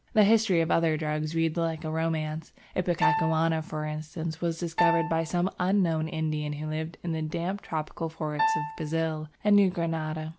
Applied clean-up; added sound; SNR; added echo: none; Piano; 5 dB; none.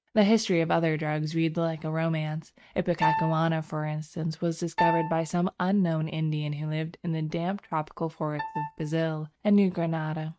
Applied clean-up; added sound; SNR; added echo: neural mask model RNNoise.